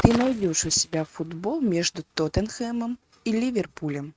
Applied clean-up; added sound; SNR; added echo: neural mask model RNNoise.